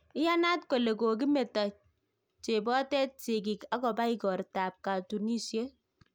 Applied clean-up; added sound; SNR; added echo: none; none; none; none.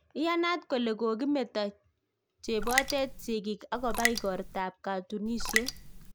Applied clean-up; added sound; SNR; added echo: none; Raindrop; 1 dB; none.